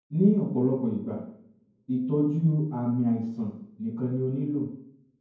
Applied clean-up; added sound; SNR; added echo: none; none; none; reverberation time 0.9 s.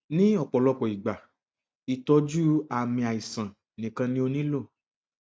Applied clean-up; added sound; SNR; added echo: none; none; none; none.